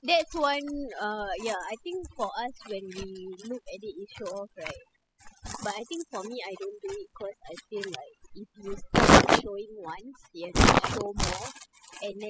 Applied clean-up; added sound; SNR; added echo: classical method spectral subtraction.